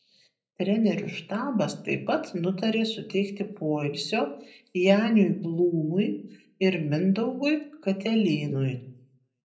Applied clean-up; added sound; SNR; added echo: none; none; none; reverberation time 0.5 s.